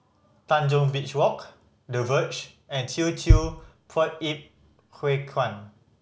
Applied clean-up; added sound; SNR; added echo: none; Bass drum; -2 dB; none.